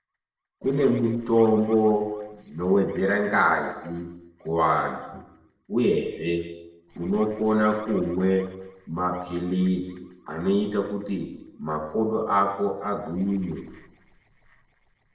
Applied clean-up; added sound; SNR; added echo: neural separator model SepFormer DNS4.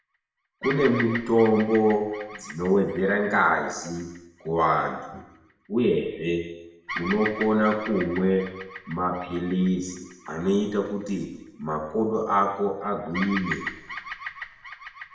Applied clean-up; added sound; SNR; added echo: none; Bird vocalization, bird call, bird song; 13 dB; reverberation time 1.0 s.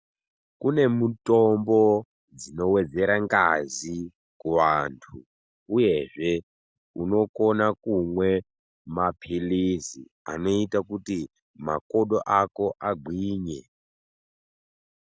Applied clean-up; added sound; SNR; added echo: none; none; none; none.